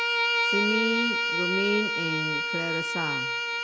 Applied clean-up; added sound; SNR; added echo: none; Bowed string instrument; -4 dB; none.